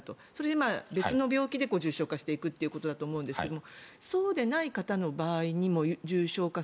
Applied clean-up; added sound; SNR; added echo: none; none; none; none.